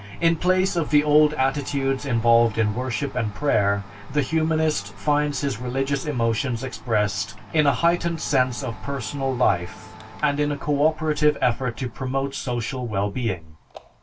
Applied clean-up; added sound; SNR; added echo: none; Domestic sounds, home sounds; 19 dB; reverberation time 0.1 s.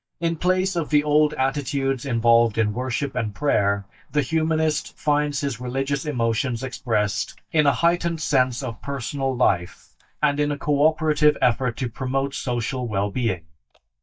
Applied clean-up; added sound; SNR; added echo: neural mask model DeepFilterNet 3.